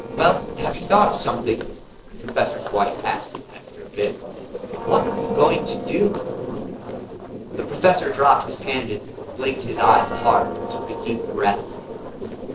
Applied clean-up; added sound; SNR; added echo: neural separator model SepFormer DNS4.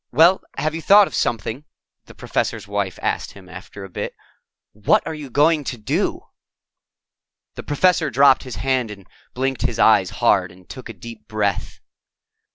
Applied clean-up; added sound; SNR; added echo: none; none; none; none.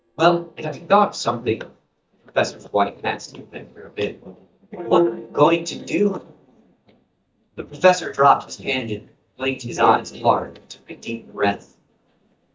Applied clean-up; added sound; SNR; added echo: neural mask model DeepFilterNet 3.